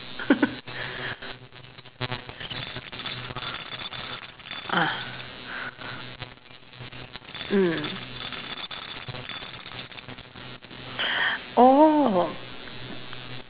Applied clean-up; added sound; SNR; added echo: none; Tools; 10 dB; none.